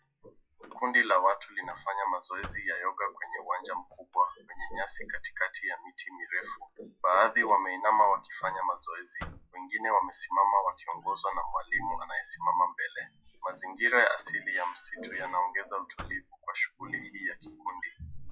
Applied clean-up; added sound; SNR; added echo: classical method log-MMSE.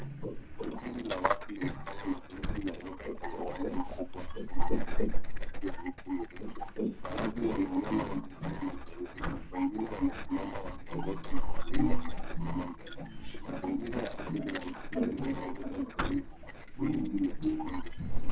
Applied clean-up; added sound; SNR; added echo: neural separator model SepFormer DNS4.